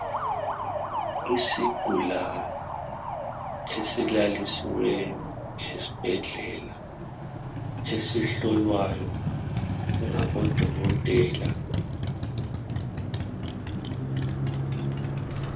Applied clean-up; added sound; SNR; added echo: none; Motorcycle; 2 dB; reverberation time 0.2 s.